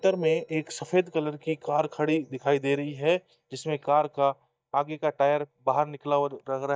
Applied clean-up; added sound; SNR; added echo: neural mask model DeepFilterNet 3.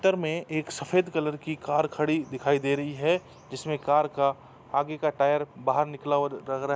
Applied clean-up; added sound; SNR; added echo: none; none; none; none.